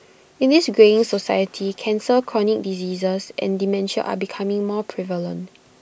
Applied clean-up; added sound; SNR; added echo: none; none; none; none.